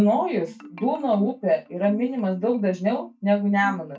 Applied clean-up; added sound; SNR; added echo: neural mask model DeepFilterNet 3.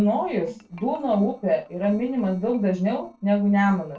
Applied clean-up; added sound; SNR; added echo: neural separator model SepFormer DNS4.